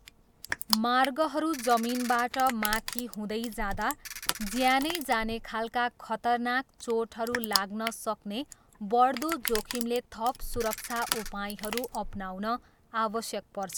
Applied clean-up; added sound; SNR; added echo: none; Ratchet, pawl + Crushing; 8 dB; none.